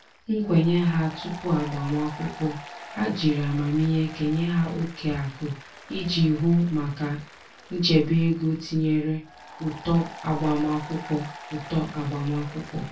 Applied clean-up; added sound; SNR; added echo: none; Applause; 17 dB; reverberation time 0.2 s.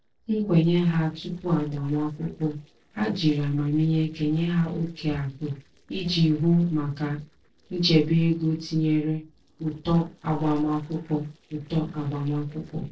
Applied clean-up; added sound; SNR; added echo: neural separator model SepFormer DNS4.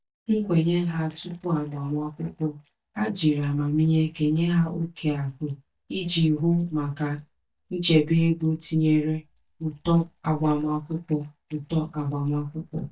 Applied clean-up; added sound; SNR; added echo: neural mask model DeepFilterNet 3.